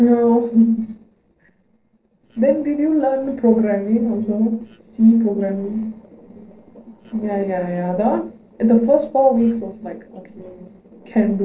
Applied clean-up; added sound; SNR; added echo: neural separator model SepFormer DNS4.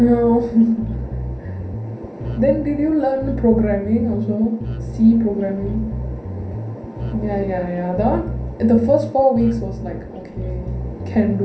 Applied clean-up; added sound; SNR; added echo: none; Bass guitar; 9 dB; reverberation time 0.6 s.